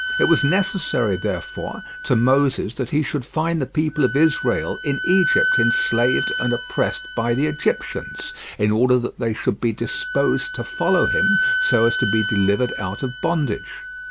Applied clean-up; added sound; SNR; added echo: none; Wind instrument, woodwind instrument; 5 dB; none.